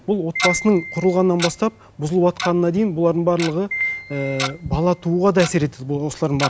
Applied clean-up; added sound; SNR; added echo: none; Tick-tock + Piano; 9 dB; none.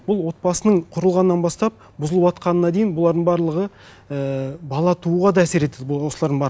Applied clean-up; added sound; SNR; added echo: none; none; none; none.